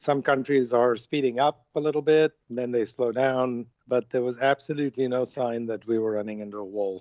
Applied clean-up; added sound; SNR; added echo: none; none; none; none.